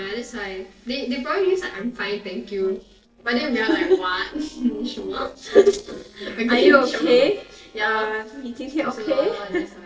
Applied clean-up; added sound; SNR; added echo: neural separator model SepFormer DNS4.